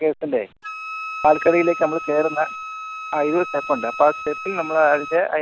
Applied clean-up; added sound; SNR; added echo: none; Wind instrument, woodwind instrument; 11 dB; none.